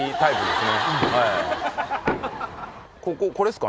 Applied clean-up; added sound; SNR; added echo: none; Knock; 8 dB; none.